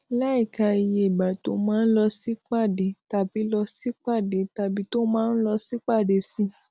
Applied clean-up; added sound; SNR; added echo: none; none; none; none.